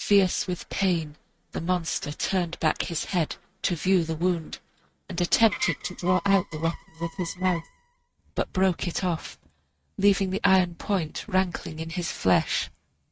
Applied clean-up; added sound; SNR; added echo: neural mask model RNNoise.